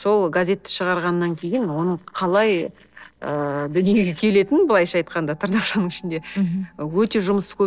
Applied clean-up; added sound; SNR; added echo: neural separator model SepFormer DNS4.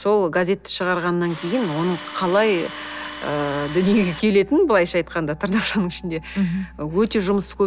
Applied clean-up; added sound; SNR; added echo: none; Tools; 14 dB; none.